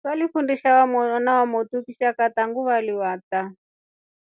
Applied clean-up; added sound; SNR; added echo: none; none; none; none.